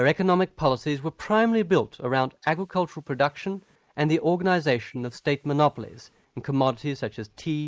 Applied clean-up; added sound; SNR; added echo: neural mask model Resemble Enhance denoiser.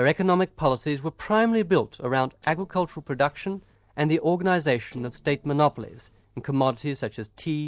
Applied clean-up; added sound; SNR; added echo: neural separator model SepFormer DNS4.